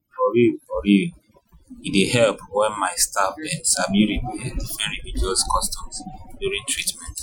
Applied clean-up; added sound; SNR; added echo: classical method Wiener filter.